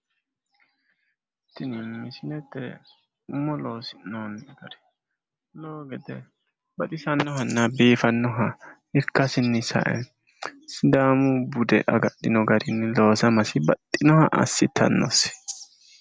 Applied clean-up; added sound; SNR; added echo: none; none; none; none.